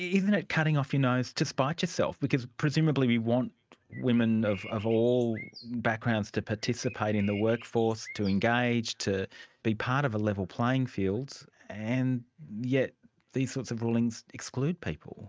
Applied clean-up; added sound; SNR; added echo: neural mask model RNNoise.